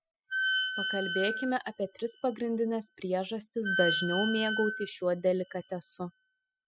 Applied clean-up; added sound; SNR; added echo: classical method spectral subtraction.